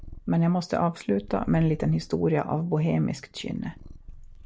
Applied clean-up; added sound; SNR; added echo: none; Purr; 17 dB; none.